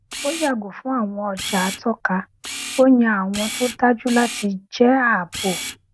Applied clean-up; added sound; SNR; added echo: none; Camera; 11 dB; none.